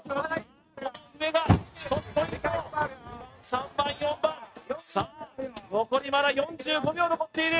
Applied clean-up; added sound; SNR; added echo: neural mask model RNNoise.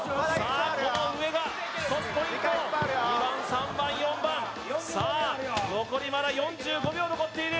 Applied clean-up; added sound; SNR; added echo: none; none; none; none.